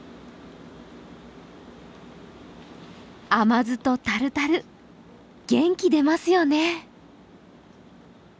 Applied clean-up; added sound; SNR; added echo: none; none; none; none.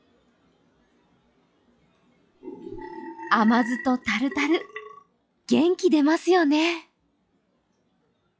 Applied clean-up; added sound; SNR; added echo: classical method log-MMSE.